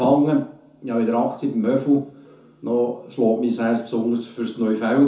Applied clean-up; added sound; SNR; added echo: none; none; none; reverberation time 0.7 s.